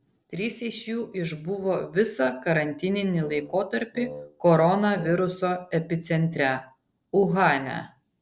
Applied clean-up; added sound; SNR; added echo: neural separator model SepFormer DNS4.